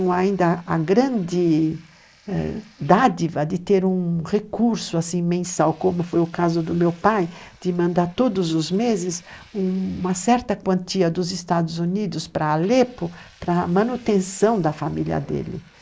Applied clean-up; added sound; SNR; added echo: neural mask model Resemble Enhance denoiser.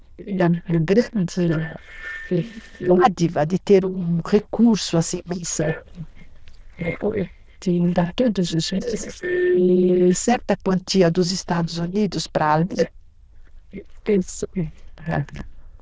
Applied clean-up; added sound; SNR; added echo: neural diffusion model UNIVERSE++.